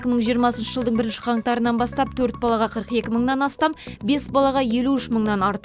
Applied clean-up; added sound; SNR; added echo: none; none; none; none.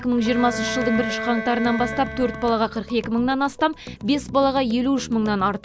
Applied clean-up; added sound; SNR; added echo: none; Bowed string instrument; 9 dB; none.